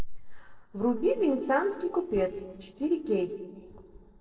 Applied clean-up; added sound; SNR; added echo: neural separator model SepFormer DNS4.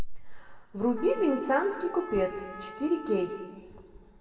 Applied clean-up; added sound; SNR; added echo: none; Trumpet; 15 dB; reverberation time 1.4 s.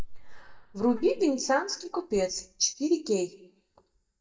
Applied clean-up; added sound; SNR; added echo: neural mask model DeepFilterNet 3.